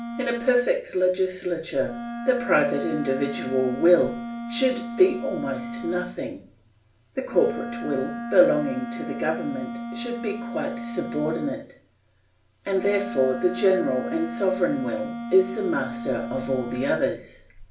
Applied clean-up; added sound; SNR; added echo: none; Wind instrument, woodwind instrument; 9 dB; reverberation time 0.4 s.